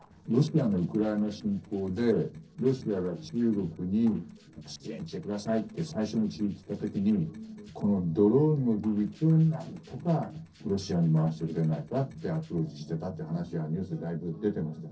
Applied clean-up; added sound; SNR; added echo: neural separator model SepFormer DNS4.